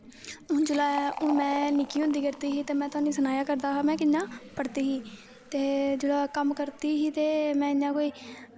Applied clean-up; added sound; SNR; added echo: none; Fill (with liquid); 18 dB; none.